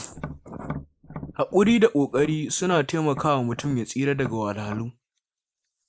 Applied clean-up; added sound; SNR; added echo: neural mask model Resemble Enhance denoiser.